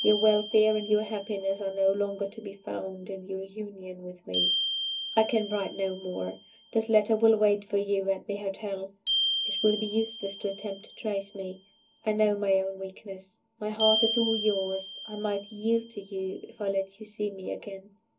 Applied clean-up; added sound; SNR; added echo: none; Glockenspiel; 7 dB; reverberation time 0.3 s.